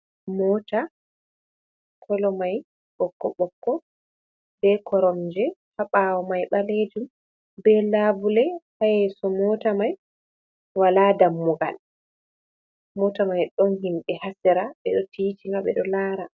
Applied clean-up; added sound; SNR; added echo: none; none; none; none.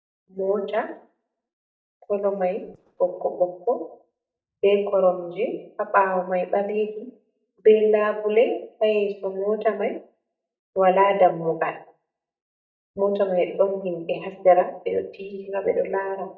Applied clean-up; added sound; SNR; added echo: neural mask model DeepFilterNet 3.